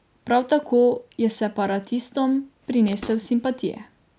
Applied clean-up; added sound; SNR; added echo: none; Fart; 19 dB; none.